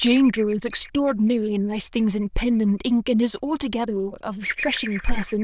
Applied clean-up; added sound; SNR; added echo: neural diffusion model UNIVERSE++.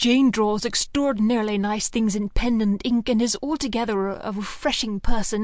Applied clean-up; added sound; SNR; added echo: none; none; none; none.